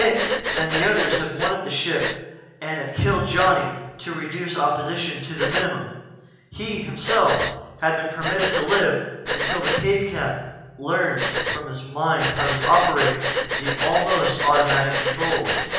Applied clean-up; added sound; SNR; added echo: none; Breathing; 2 dB; reverberation time 1.0 s.